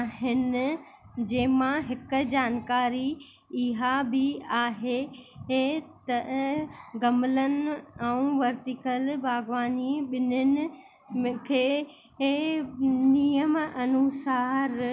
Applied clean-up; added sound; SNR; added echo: none; none; none; none.